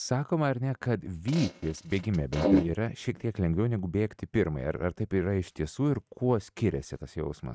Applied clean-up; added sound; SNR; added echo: neural mask model RNNoise.